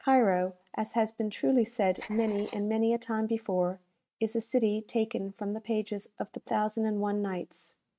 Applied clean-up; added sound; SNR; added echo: neural mask model RNNoise.